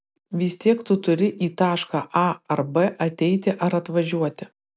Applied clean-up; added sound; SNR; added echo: none; none; none; none.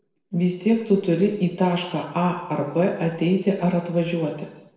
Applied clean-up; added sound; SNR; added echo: none; none; none; reverberation time 0.9 s.